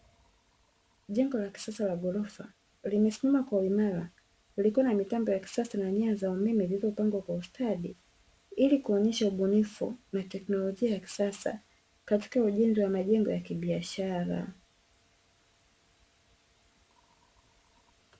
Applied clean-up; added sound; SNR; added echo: none; none; none; none.